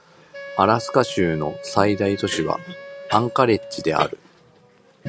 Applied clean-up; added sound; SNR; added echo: none; Wind instrument, woodwind instrument; 15 dB; none.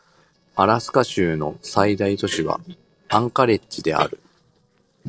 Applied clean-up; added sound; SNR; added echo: neural separator model SepFormer DNS4.